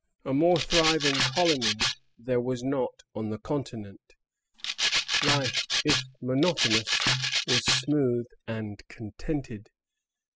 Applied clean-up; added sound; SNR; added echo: classical method spectral subtraction.